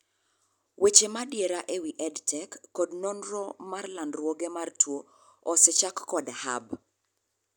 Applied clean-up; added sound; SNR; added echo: none; none; none; none.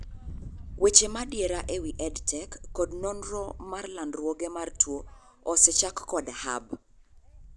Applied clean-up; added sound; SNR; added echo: none; Wind; 13 dB; none.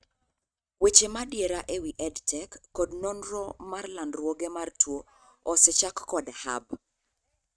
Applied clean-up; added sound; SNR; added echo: neural mask model RNNoise.